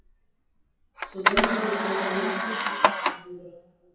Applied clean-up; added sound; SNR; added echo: classical method WPE with log-MMSE.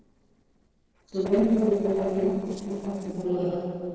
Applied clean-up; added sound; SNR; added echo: neural separator model SepFormer DNS4.